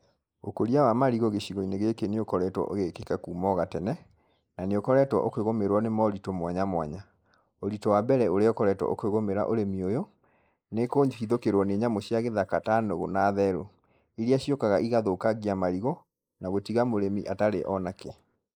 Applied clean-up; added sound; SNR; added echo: neural mask model Resemble Enhance denoiser.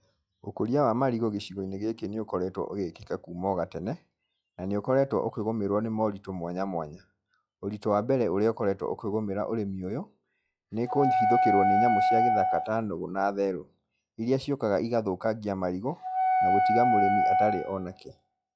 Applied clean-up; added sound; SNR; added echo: classical method log-MMSE.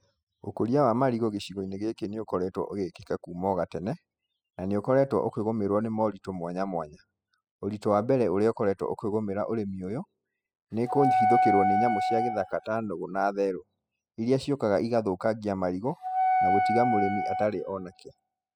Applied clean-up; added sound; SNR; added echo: classical method spectral subtraction.